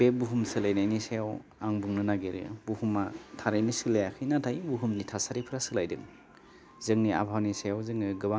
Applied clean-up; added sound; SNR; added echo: none; none; none; none.